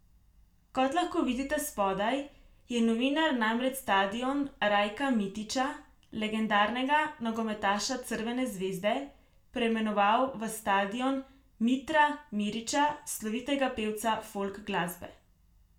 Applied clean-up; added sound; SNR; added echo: none; none; none; reverberation time 0.3 s.